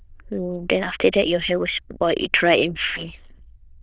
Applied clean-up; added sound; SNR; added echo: neural diffusion model UNIVERSE++.